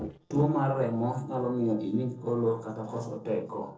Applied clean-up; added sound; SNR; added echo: neural separator model SepFormer DNS4.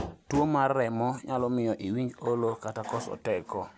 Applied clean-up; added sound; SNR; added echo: none; none; none; none.